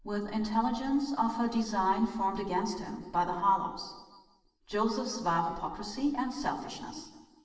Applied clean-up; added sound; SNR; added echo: none; none; none; reverberation time 1.4 s.